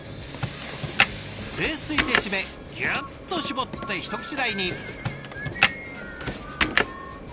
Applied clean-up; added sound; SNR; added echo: none; Computer keyboard; -2 dB; none.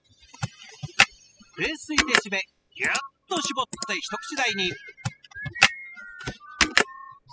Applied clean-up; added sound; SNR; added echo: classical method spectral subtraction.